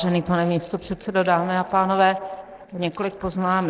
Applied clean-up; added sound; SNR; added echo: neural separator model SepFormer DNS4.